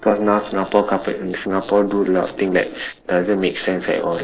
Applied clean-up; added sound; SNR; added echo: neural separator model SepFormer DNS4.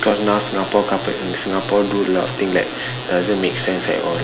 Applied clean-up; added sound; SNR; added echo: none; none; none; none.